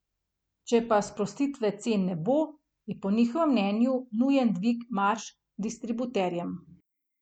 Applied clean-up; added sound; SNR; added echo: none; none; none; none.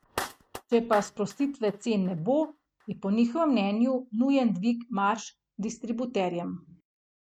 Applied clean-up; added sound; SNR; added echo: neural mask model RNNoise.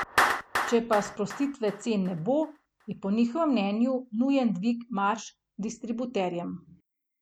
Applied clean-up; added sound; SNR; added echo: none; Clapping; 7 dB; none.